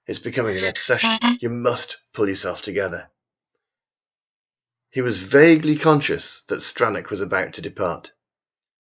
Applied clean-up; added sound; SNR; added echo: neural mask model Resemble Enhance denoiser.